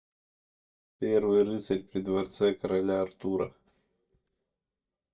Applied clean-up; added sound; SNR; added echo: neural mask model DeepFilterNet 3.